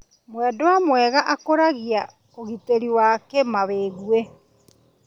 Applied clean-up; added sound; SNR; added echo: none; none; none; none.